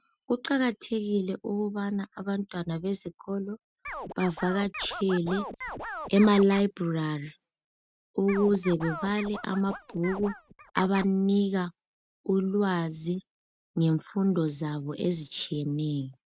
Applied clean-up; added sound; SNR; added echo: neural mask model RNNoise.